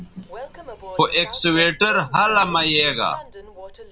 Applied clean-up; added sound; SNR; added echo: none; Train; 16 dB; none.